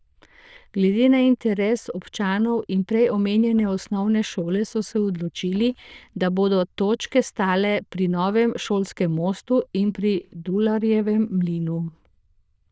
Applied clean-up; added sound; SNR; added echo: neural diffusion model UNIVERSE++.